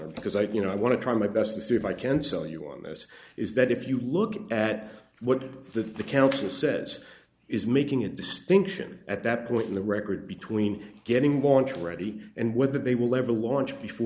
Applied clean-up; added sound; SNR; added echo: none; none; none; none.